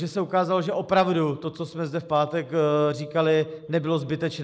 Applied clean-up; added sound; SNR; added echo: neural mask model Resemble Enhance denoiser.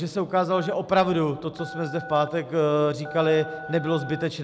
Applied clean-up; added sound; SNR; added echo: none; Telephone; 15 dB; none.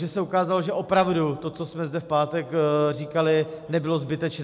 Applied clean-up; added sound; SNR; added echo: none; none; none; none.